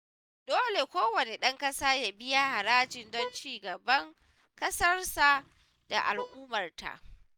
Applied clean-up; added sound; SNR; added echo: neural mask model DeepFilterNet 3.